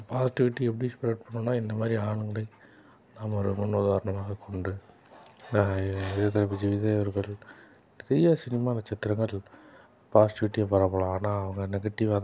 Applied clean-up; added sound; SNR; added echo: none; none; none; none.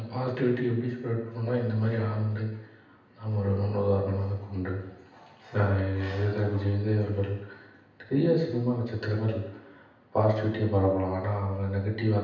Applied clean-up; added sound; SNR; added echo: none; none; none; reverberation time 0.9 s.